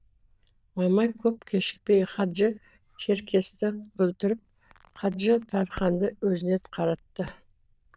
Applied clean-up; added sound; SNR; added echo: neural diffusion model UNIVERSE++.